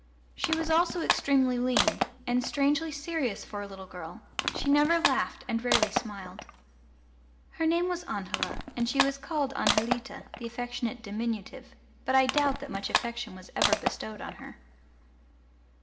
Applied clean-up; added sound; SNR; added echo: none; Crushing; 4 dB; reverberation time 1.0 s.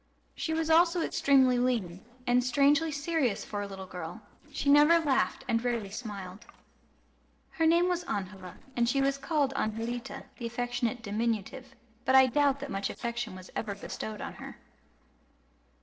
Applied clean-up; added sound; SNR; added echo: neural separator model SepFormer DNS4.